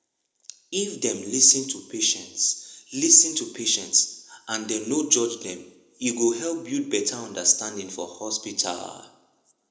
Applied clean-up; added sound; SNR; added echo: none; none; none; reverberation time 0.7 s.